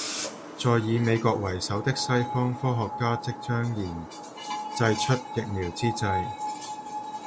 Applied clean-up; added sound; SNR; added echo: none; Screech; 8 dB; none.